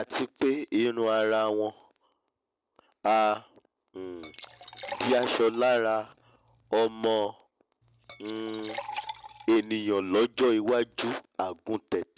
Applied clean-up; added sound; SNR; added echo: none; Liquid; 14 dB; none.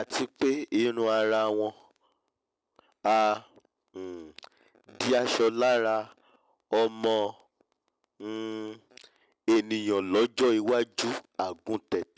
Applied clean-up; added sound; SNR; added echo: none; none; none; none.